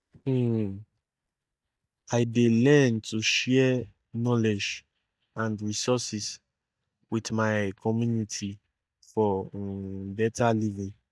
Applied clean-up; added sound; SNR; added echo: neural mask model DeepFilterNet 3.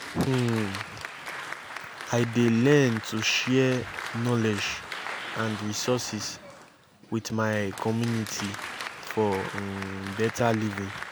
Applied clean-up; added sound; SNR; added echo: none; Applause; 10 dB; none.